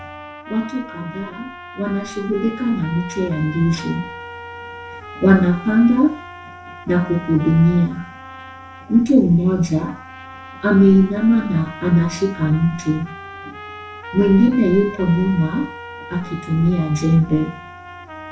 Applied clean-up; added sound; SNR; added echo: none; Trumpet; 17 dB; reverberation time 0.3 s.